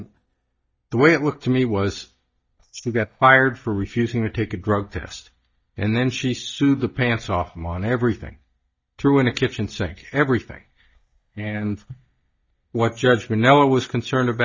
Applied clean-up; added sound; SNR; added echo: neural mask model DeepFilterNet 3.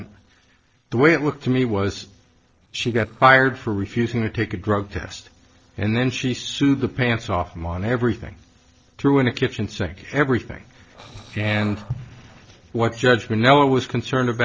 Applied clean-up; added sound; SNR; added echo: neural separator model SepFormer DNS4.